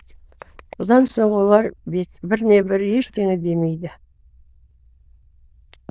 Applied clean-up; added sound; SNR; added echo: neural diffusion model UNIVERSE++.